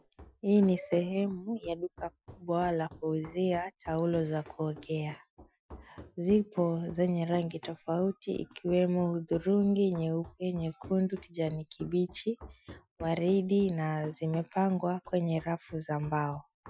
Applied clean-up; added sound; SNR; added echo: classical method Wiener filter.